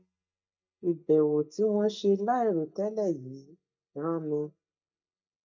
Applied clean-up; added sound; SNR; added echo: neural mask model DeepFilterNet 3.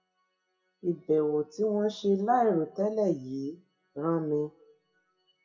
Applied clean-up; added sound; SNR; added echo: classical method WPE with log-MMSE.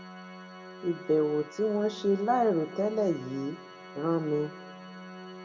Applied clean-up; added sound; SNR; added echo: none; Organ; 15 dB; reverberation time 1.1 s.